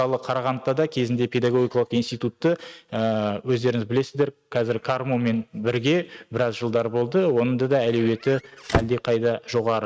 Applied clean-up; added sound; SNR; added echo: neural mask model RNNoise.